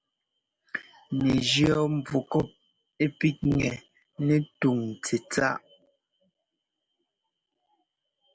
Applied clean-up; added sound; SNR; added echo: none; none; none; none.